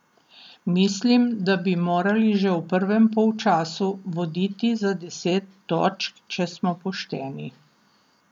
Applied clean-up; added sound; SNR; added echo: none; none; none; none.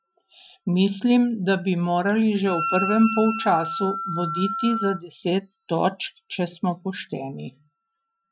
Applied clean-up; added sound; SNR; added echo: classical method Wiener filter.